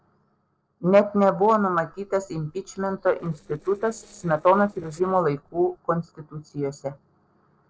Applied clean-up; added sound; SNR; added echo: neural separator model SepFormer DNS4.